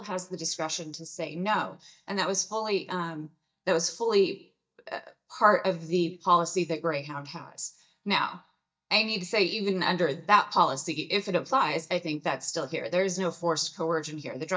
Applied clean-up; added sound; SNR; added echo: neural mask model DeepFilterNet 3.